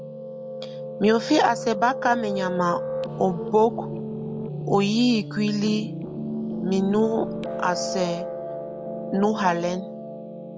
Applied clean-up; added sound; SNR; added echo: none; Piano; 6 dB; none.